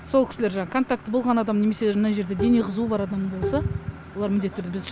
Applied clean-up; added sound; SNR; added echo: none; Bowed string instrument; 10 dB; none.